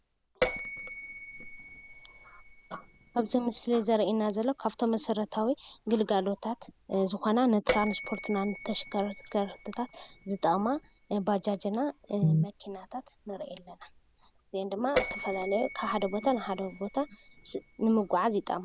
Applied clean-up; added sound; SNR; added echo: none; Bell; 0 dB; none.